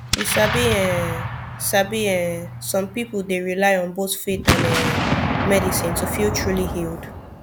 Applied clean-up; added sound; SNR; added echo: none; Explosion; 2 dB; none.